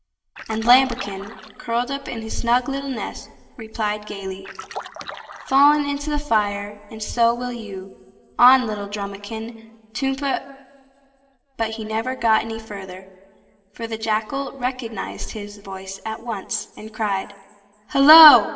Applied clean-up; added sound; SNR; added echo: none; Splash, splatter; 13 dB; reverberation time 2.0 s.